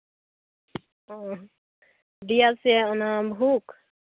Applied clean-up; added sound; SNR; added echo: none; none; none; none.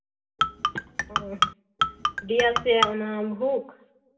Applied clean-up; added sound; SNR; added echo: none; Marimba, xylophone; -2 dB; reverberation time 0.7 s.